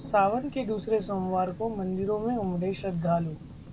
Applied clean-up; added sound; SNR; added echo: none; Wind / Fire + Drum; 14 dB; none.